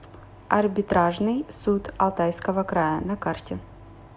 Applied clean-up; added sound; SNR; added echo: none; none; none; none.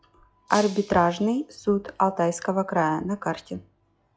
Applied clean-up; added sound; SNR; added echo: classical method log-MMSE.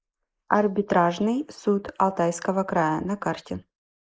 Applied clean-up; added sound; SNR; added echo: neural mask model Resemble Enhance denoiser.